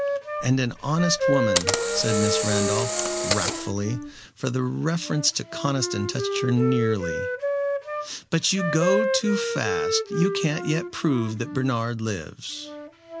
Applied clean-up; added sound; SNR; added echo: none; Wind instrument, woodwind instrument + Camera; 2 dB; none.